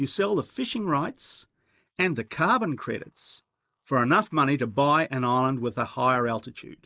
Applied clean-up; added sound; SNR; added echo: neural mask model Resemble Enhance denoiser.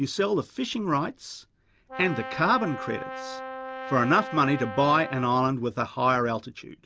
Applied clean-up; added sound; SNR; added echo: none; Brass instrument; 10 dB; none.